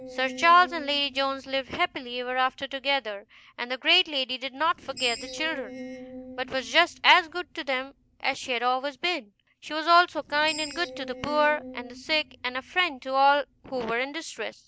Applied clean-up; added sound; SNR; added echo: none; Screech; 18 dB; none.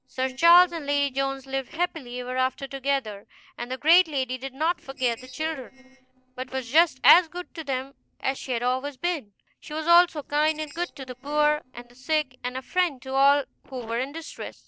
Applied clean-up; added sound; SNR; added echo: neural separator model SepFormer DNS4.